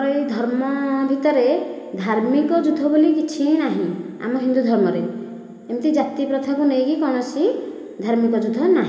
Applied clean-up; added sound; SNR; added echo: none; none; none; reverberation time 1.3 s.